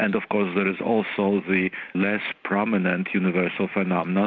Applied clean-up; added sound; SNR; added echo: none; none; none; none.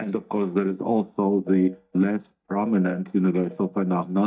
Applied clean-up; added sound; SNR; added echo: neural mask model DeepFilterNet 3.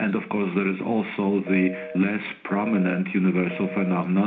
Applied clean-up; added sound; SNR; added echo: none; Telephone; 15 dB; reverberation time 0.4 s.